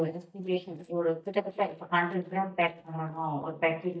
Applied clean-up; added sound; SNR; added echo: neural mask model DeepFilterNet 3.